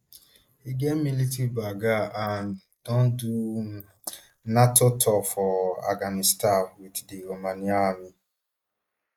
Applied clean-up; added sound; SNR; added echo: neural mask model Resemble Enhance denoiser.